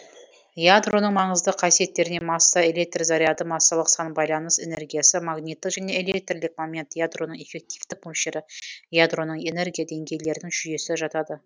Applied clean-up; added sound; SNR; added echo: none; none; none; none.